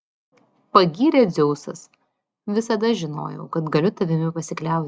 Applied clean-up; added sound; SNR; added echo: none; none; none; none.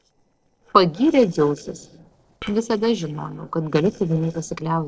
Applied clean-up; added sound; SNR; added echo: neural separator model SepFormer DNS4.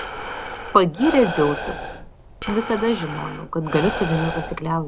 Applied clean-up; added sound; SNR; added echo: none; Breathing; 8 dB; none.